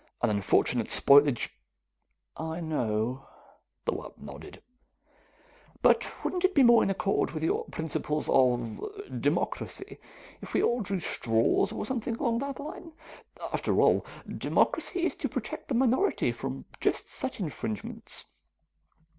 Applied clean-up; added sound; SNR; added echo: none; none; none; none.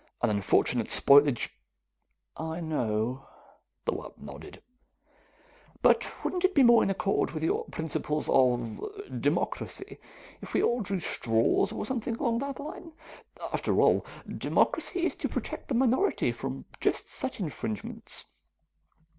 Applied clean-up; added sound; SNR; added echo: none; Slam; 17 dB; none.